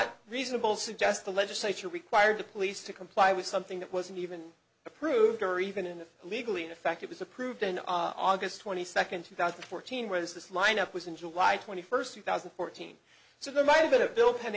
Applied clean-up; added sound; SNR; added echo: none; none; none; none.